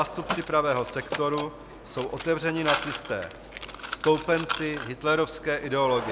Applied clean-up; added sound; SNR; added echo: none; Mechanisms; 8 dB; none.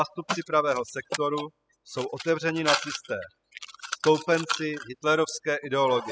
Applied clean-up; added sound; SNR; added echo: classical method spectral subtraction.